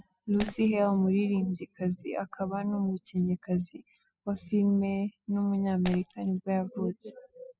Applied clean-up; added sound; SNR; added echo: classical method spectral subtraction.